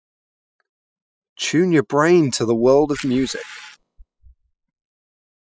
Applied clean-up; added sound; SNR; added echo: classical method spectral subtraction.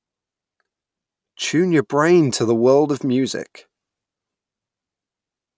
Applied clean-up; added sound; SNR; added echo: none; none; none; none.